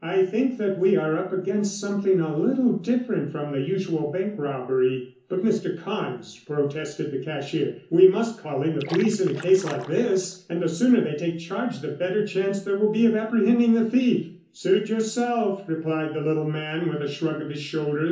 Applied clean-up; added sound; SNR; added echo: none; Splash, splatter; 16 dB; reverberation time 0.6 s.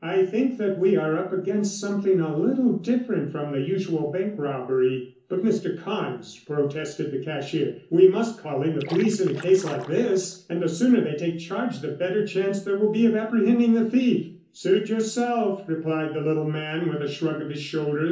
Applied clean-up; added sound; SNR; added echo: neural separator model SepFormer DNS4.